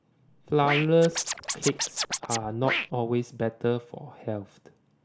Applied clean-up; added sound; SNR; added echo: none; Scratching (performance technique); 4 dB; none.